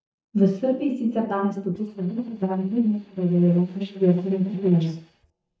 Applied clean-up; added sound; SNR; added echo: neural mask model DeepFilterNet 3.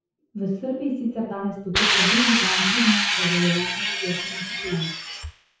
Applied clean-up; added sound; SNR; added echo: classical method WPE with log-MMSE.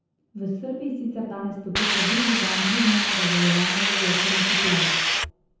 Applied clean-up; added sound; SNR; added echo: none; Hiss; -4 dB; reverberation time 0.9 s.